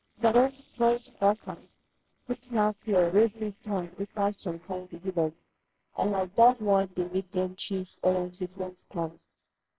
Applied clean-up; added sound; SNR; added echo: neural separator model SepFormer WHAMR!.